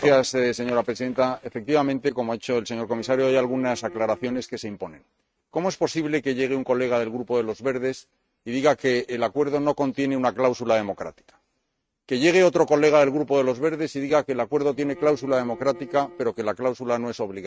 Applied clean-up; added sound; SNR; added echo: neural mask model RNNoise.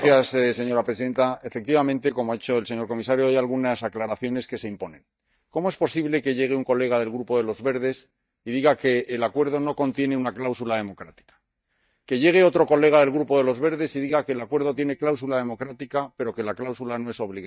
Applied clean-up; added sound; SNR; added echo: neural mask model DeepFilterNet 3.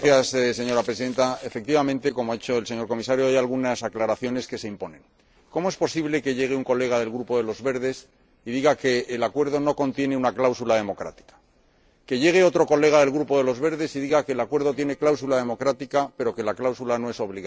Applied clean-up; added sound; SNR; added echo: neural separator model SepFormer DNS4.